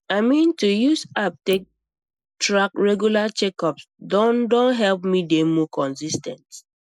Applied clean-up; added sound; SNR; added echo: neural mask model Resemble Enhance denoiser.